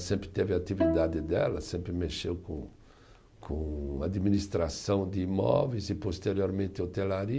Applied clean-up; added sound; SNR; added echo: none; Bowed string instrument; 4 dB; none.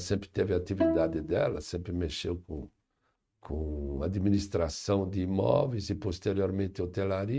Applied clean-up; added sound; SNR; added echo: neural mask model RNNoise.